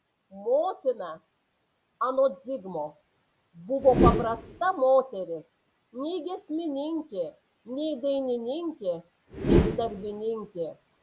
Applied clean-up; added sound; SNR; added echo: none; Whoosh, swoosh, swish; -2 dB; none.